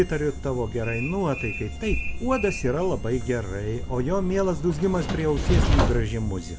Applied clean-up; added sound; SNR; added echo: none; Train; 3 dB; none.